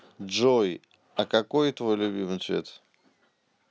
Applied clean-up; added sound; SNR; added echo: none; none; none; none.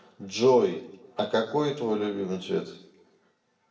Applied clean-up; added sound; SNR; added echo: none; none; none; reverberation time 0.6 s.